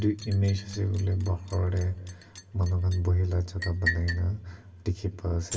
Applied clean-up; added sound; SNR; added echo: none; Liquid; 13 dB; reverberation time 2.5 s.